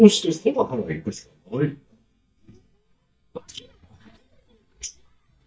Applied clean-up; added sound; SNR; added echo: neural mask model DeepFilterNet 3.